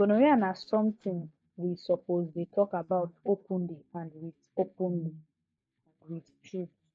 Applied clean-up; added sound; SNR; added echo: neural mask model DeepFilterNet 3.